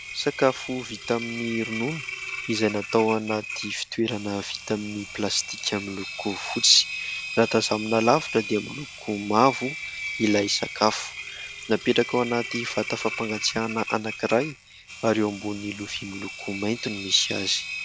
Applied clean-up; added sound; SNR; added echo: none; Engine; 10 dB; none.